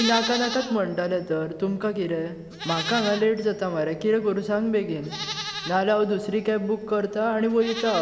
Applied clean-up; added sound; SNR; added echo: none; Livestock, farm animals, working animals; 11 dB; none.